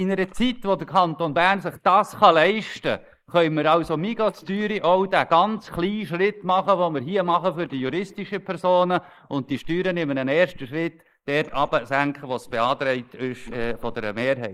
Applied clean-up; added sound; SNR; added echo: neural mask model Resemble Enhance denoiser.